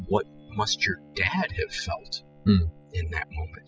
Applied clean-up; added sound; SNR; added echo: classical method spectral subtraction.